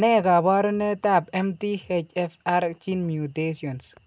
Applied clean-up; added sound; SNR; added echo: none; none; none; none.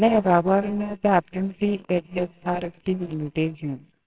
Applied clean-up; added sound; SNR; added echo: neural separator model SepFormer WHAMR!.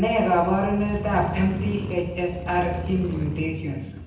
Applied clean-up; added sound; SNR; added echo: none; Motorcycle / Crow; 7 dB; reverberation time 0.9 s.